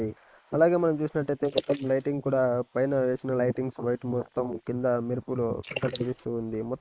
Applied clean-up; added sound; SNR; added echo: neural mask model Resemble Enhance denoiser.